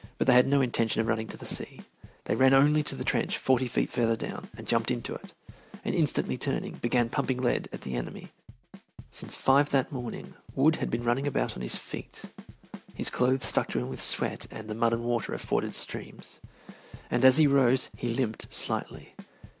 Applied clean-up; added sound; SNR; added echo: none; Bass drum / Snare drum / Drum kit; 18 dB; none.